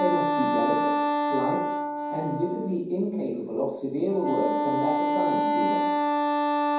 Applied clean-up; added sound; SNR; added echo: none; Wind instrument, woodwind instrument; -3 dB; reverberation time 1.2 s.